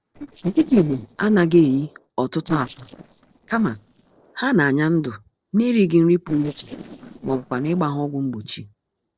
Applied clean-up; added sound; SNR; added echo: neural separator model SepFormer DNS4.